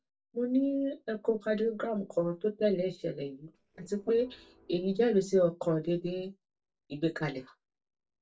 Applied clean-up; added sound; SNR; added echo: neural separator model SepFormer DNS4.